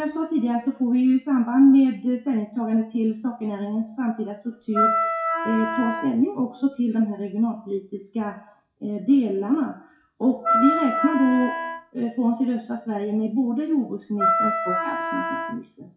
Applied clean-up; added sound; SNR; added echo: classical method WPE with log-MMSE.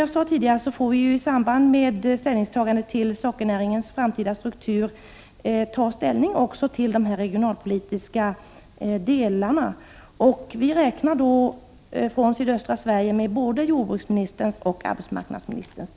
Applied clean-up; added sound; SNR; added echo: none; none; none; none.